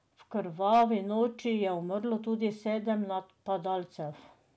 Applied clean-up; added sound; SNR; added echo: none; none; none; none.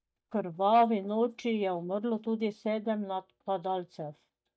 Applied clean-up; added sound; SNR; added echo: neural mask model DeepFilterNet 3.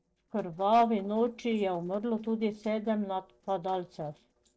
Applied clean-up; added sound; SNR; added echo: neural separator model SepFormer DNS4.